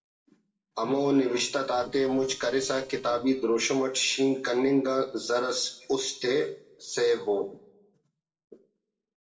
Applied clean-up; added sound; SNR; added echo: neural separator model SepFormer DNS4.